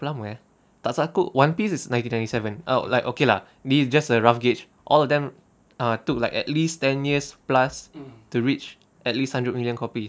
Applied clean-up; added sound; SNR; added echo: none; none; none; none.